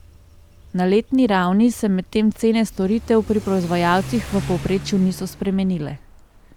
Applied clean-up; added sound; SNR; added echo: none; Accelerating, revving, vroom / Car; 16 dB; none.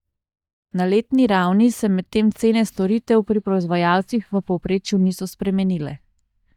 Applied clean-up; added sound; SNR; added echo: neural mask model DeepFilterNet 3.